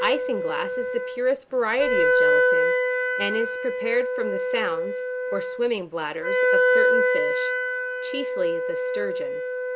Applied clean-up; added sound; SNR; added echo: none; Wind instrument, woodwind instrument; -5 dB; none.